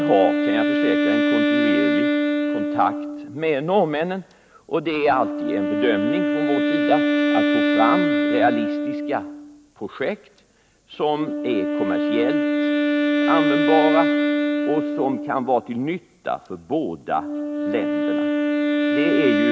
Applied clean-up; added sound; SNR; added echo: none; Wind instrument, woodwind instrument; -3 dB; none.